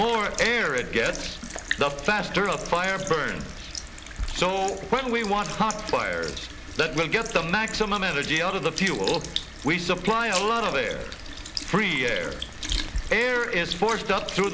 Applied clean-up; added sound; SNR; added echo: none; Sink (filling or washing) / Liquid; 11 dB; none.